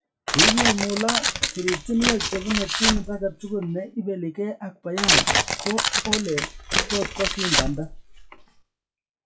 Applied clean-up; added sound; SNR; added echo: classical method WPE with log-MMSE.